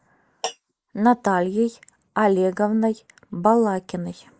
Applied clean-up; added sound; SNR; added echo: neural mask model Resemble Enhance denoiser.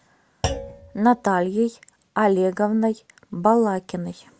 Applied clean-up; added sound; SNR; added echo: none; Thump, thud; 12 dB; none.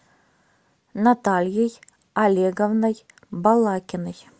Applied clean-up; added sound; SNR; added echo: none; none; none; none.